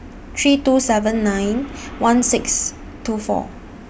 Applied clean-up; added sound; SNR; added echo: none; none; none; none.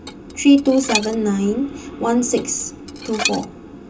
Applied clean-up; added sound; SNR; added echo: none; Dishes, pots, and pans; 9 dB; reverberation time 0.2 s.